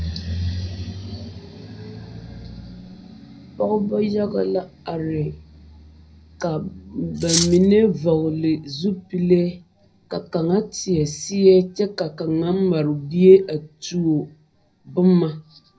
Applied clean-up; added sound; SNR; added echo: none; Cutlery, silverware; 3 dB; reverberation time 0.4 s.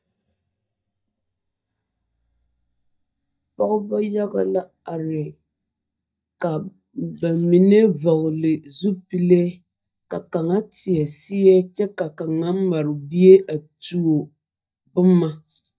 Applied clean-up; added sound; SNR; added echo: neural mask model DeepFilterNet 3.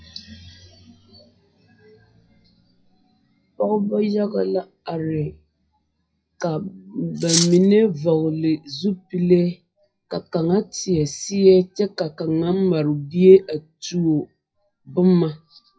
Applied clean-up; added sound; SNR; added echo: classical method WPE with log-MMSE.